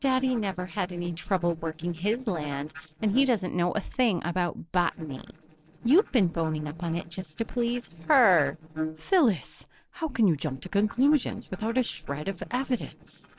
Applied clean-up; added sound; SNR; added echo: neural separator model SepFormer DNS4.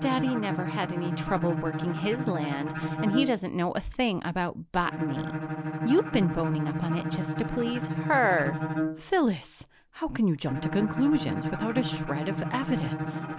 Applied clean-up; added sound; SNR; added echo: none; Bowed string instrument; 4 dB; none.